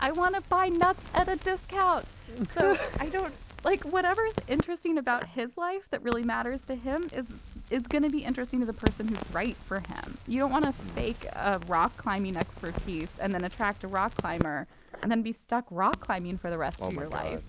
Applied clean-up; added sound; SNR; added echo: none; Crackle; 10 dB; none.